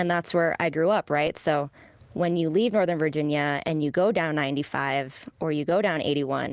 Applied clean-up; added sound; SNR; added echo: none; none; none; none.